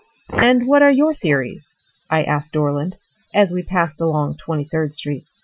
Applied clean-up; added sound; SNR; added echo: classical method Wiener filter.